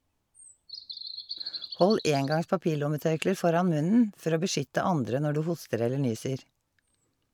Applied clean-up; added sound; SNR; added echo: none; Bird vocalization, bird call, bird song; 18 dB; none.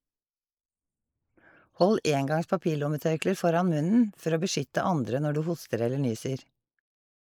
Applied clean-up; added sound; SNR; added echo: neural mask model Resemble Enhance denoiser.